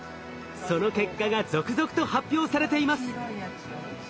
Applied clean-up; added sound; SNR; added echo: none; none; none; none.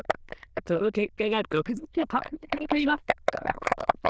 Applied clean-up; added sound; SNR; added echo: neural diffusion model UNIVERSE++.